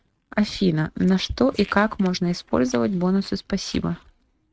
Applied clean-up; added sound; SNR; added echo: neural mask model RNNoise.